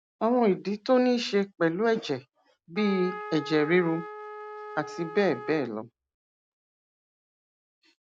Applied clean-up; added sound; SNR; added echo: none; Trumpet; 11 dB; none.